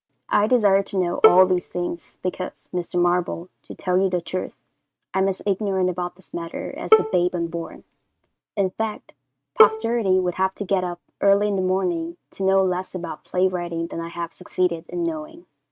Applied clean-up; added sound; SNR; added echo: neural mask model RNNoise.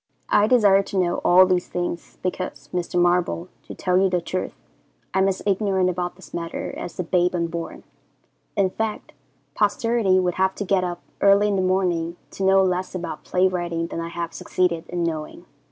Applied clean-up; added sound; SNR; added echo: none; none; none; none.